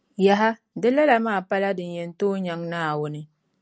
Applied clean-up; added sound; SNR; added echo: none; none; none; none.